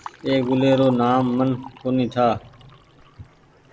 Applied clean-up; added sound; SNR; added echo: none; Liquid; 19 dB; none.